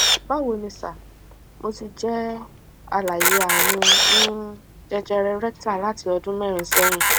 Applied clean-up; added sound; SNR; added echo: none; Camera; -3 dB; none.